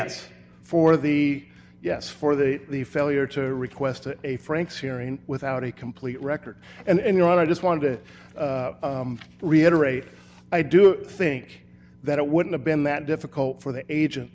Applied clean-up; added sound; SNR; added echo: none; none; none; none.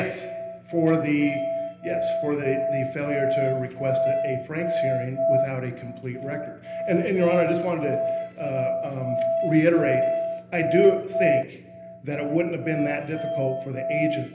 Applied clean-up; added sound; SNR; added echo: none; Musical instrument; 1 dB; reverberation time 0.8 s.